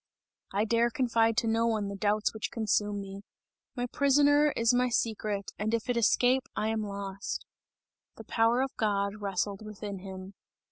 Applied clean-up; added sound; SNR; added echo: none; none; none; none.